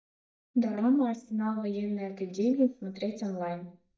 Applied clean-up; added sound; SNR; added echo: neural mask model DeepFilterNet 3.